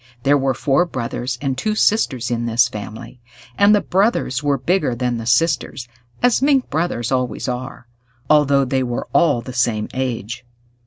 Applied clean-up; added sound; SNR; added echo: none; none; none; none.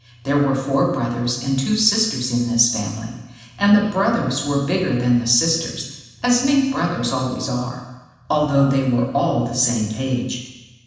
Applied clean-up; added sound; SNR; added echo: none; none; none; reverberation time 1.1 s.